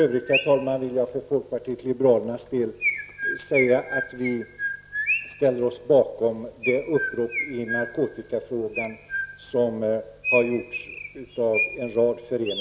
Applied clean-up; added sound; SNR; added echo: none; Chirp, tweet; 7 dB; none.